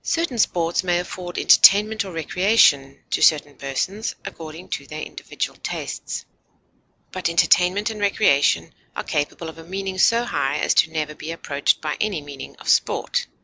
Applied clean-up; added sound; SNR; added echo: none; none; none; none.